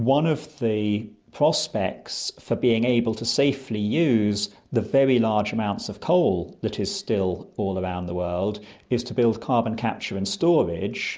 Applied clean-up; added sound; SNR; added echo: none; none; none; none.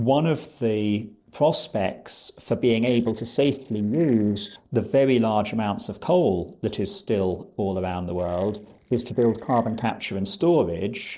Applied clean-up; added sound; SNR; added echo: neural separator model SepFormer DNS4.